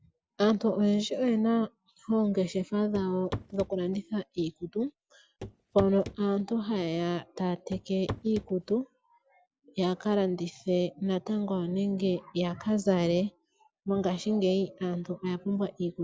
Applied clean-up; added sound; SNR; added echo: none; Walk, footsteps / Run / Wood; 11 dB; none.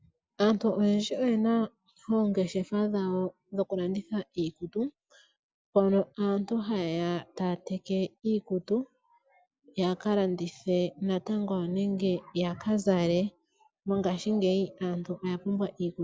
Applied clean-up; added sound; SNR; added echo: none; none; none; none.